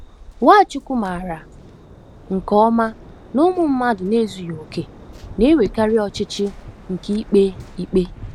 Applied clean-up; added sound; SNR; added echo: none; Waves, surf; 18 dB; none.